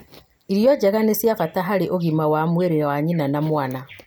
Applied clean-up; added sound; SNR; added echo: none; none; none; none.